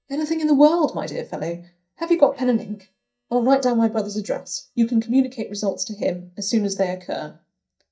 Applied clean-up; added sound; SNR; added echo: neural mask model DeepFilterNet 3.